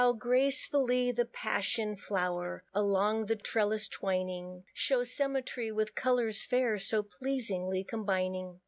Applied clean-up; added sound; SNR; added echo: none; none; none; none.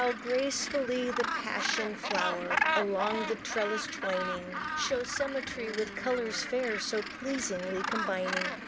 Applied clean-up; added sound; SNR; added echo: none; Gull, seagull; 2 dB; none.